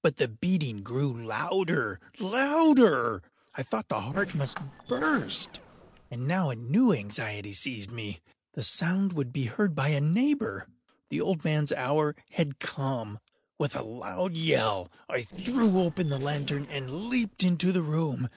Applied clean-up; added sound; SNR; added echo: neural separator model SepFormer DNS4.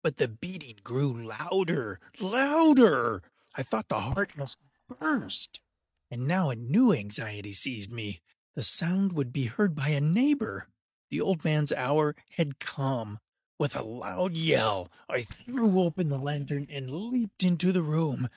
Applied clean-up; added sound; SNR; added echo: neural mask model DeepFilterNet 3.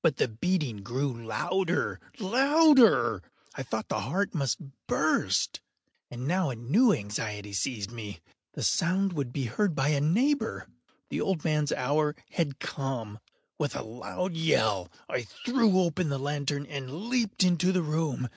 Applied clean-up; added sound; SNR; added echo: none; none; none; none.